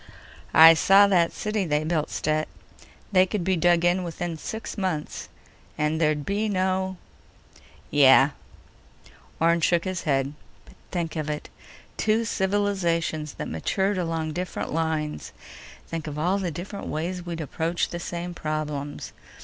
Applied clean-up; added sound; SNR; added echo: none; none; none; none.